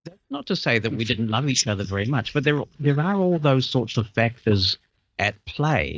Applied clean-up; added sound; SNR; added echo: neural mask model DeepFilterNet 3.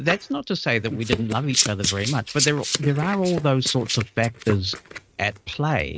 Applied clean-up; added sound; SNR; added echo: neural mask model RNNoise.